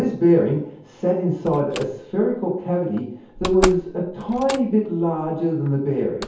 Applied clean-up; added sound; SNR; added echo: none; Slam; 13 dB; reverberation time 0.7 s.